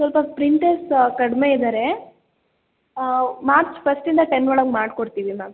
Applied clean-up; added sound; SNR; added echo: none; none; none; none.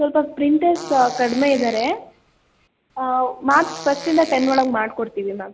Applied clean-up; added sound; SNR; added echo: none; Fart; 17 dB; none.